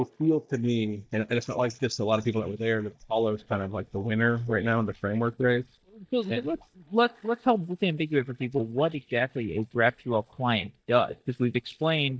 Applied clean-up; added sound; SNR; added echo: neural mask model DeepFilterNet 3.